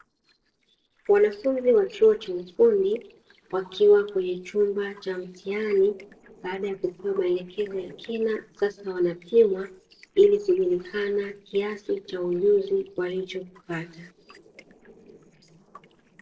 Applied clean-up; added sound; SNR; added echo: neural separator model SepFormer DNS4.